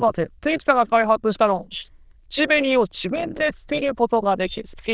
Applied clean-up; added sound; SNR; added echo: neural diffusion model UNIVERSE++.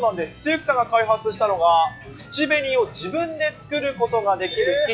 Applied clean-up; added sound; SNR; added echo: classical method log-MMSE.